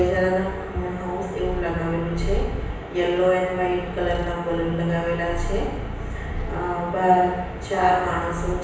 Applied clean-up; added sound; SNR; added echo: none; Purr; 8 dB; reverberation time 1.1 s.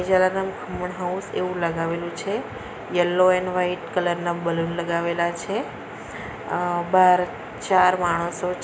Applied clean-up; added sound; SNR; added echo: none; none; none; none.